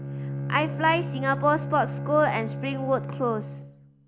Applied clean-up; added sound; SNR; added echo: none; Bowed string instrument; 6 dB; none.